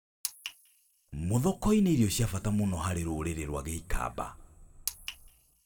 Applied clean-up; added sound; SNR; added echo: none; none; none; reverberation time 2.3 s.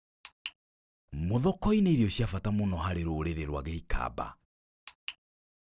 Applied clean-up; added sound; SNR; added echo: none; none; none; none.